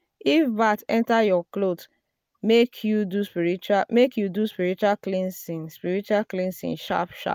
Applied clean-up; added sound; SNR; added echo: none; none; none; none.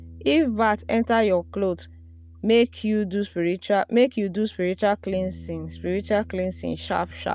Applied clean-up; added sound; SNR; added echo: none; Bass guitar; 19 dB; none.